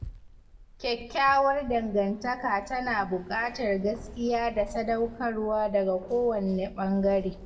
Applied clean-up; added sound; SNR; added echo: none; Keys jangling; 17 dB; reverberation time 0.9 s.